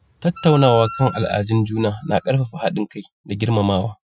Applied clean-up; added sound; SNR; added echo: classical method Wiener filter.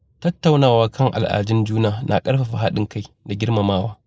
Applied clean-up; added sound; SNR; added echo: neural mask model Resemble Enhance denoiser.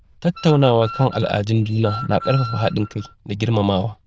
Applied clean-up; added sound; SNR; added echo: neural diffusion model UNIVERSE++.